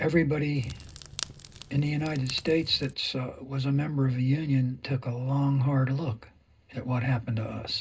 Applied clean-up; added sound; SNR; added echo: none; Crackle; 16 dB; reverberation time 0.2 s.